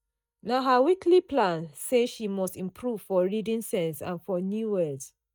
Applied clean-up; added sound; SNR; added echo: neural mask model DeepFilterNet 3.